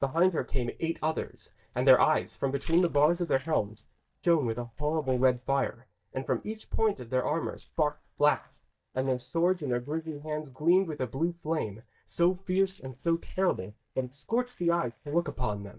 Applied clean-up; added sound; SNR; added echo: neural mask model DeepFilterNet 3.